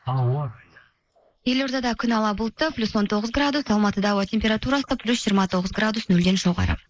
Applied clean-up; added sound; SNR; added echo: neural mask model Resemble Enhance denoiser.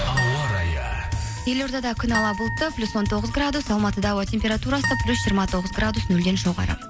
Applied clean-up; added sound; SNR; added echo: none; Harp; 9 dB; none.